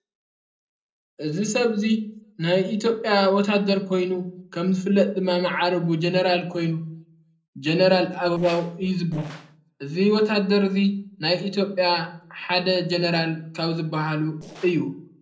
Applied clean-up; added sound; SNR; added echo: neural separator model SepFormer DNS4.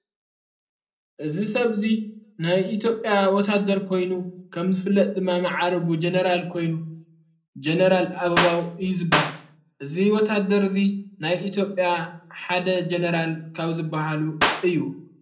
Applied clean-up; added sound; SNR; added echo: none; Clapping; 0 dB; reverberation time 0.5 s.